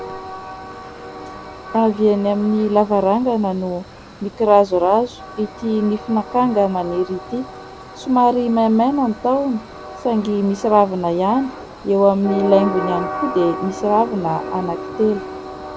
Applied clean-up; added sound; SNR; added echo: none; Train; 12 dB; none.